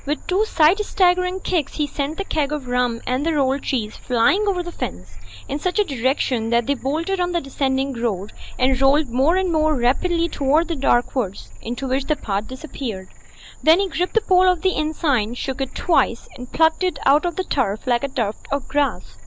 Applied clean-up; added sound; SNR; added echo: none; Frog; 9 dB; none.